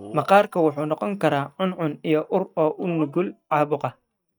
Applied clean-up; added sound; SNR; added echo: neural mask model DeepFilterNet 3.